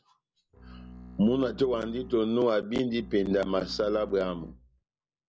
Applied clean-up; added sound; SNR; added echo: none; Bowed string instrument; 18 dB; none.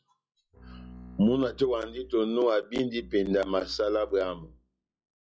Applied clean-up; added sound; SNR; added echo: classical method log-MMSE.